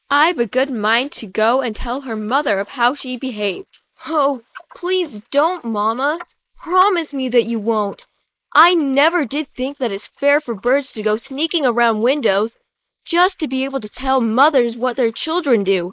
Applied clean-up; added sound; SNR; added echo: neural mask model Resemble Enhance denoiser.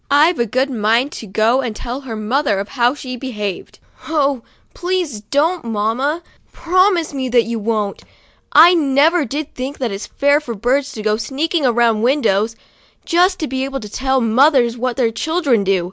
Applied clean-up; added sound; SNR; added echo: none; none; none; none.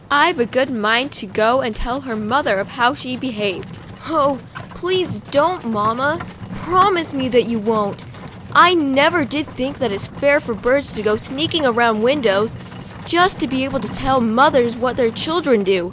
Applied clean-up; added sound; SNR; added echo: none; Livestock, farm animals, working animals; 14 dB; none.